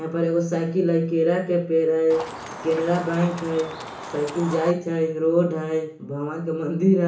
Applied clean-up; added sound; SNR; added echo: none; Chicken, rooster; 12 dB; reverberation time 0.8 s.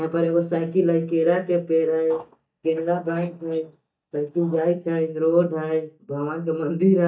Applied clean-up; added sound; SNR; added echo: neural mask model DeepFilterNet 3.